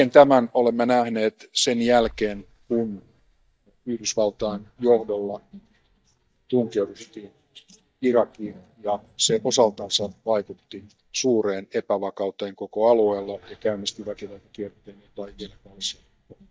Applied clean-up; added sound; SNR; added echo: neural mask model DeepFilterNet 3.